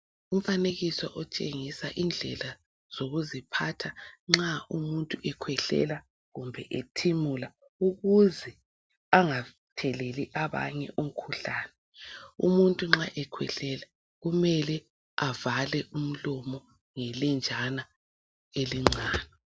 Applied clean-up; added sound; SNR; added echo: none; none; none; none.